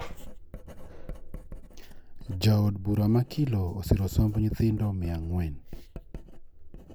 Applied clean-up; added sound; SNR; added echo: none; Writing; 13 dB; none.